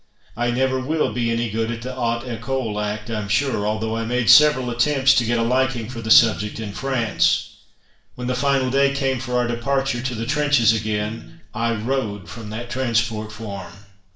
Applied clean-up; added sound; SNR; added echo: none; Electric guitar; 16 dB; reverberation time 0.5 s.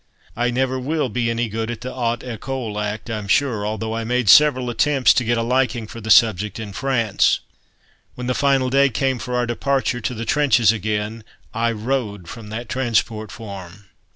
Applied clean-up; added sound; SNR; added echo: none; none; none; none.